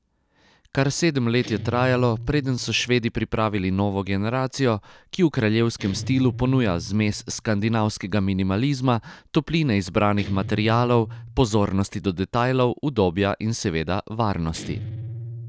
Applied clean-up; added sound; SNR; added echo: none; Guitar; 15 dB; none.